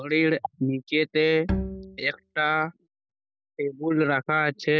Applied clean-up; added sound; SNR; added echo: none; Bowed string instrument; 6 dB; none.